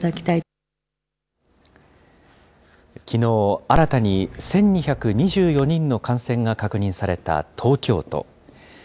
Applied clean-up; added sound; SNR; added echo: none; Dog; 8 dB; none.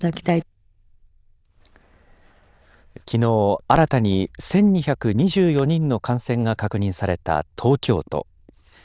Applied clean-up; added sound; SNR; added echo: neural diffusion model UNIVERSE++.